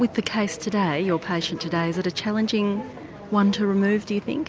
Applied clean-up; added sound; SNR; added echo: none; none; none; none.